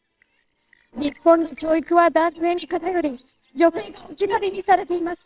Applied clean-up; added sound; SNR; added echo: neural separator model SepFormer WHAMR!.